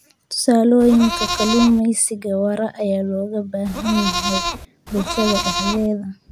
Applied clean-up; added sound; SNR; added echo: none; Livestock, farm animals, working animals; 5 dB; none.